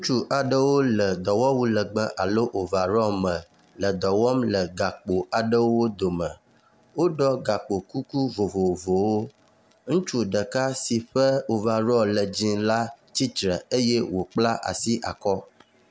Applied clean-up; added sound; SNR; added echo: none; none; none; none.